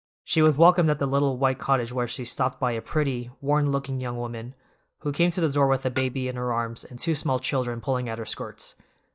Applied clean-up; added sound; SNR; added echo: neural mask model DeepFilterNet 3.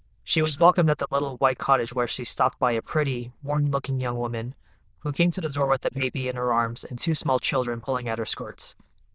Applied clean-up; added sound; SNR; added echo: neural diffusion model UNIVERSE++.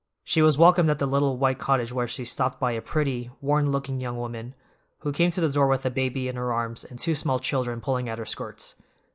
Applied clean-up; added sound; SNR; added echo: neural mask model Resemble Enhance denoiser.